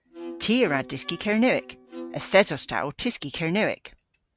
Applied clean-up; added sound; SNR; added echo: none; Bowed string instrument; 16 dB; none.